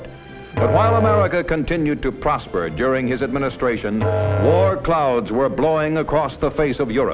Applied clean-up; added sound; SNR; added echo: none; Musical instrument; 4 dB; none.